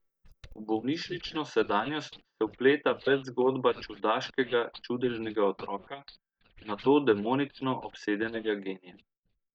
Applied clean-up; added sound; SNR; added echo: neural mask model DeepFilterNet 3.